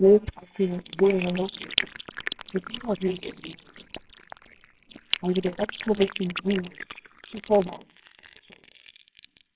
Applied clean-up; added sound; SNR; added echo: neural separator model SepFormer WHAMR!.